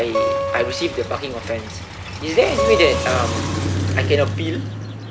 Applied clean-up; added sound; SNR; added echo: none; Car + Acoustic guitar; 1 dB; none.